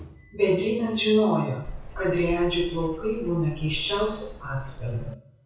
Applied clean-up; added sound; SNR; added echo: none; Bird vocalization, bird call, bird song; 11 dB; reverberation time 0.6 s.